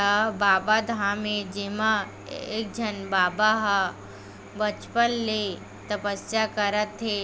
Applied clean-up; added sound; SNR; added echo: none; none; none; none.